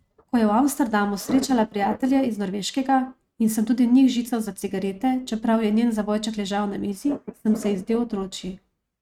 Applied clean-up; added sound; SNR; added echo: neural mask model RNNoise.